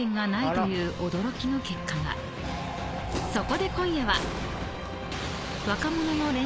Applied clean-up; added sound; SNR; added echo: none; Bird + Explosion; 9 dB; none.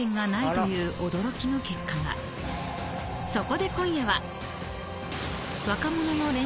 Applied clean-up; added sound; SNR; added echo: none; none; none; none.